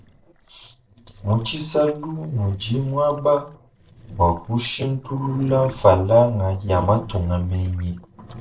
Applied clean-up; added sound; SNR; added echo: neural separator model SepFormer DNS4.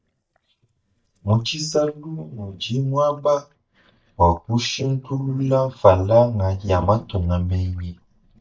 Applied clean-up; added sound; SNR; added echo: neural mask model DeepFilterNet 3.